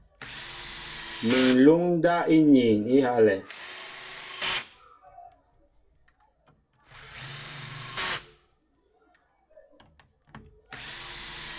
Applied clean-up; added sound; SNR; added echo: none; Tools; 13 dB; reverberation time 0.2 s.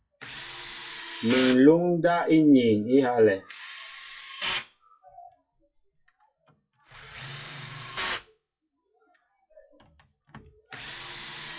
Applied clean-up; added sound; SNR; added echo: classical method WPE with log-MMSE.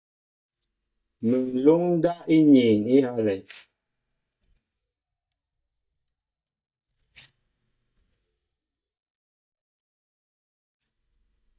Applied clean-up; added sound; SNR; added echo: neural mask model DeepFilterNet 3.